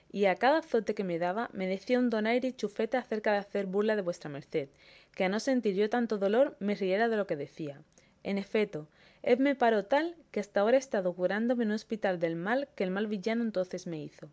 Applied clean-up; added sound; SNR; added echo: none; none; none; none.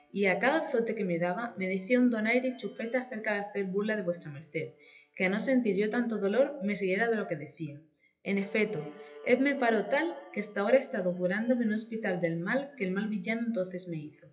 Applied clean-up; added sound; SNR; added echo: classical method WPE with log-MMSE.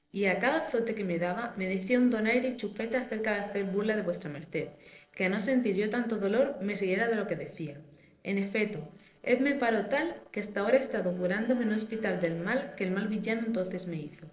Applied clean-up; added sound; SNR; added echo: neural separator model SepFormer DNS4.